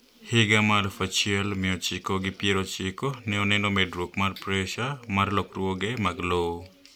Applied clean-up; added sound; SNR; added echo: none; none; none; none.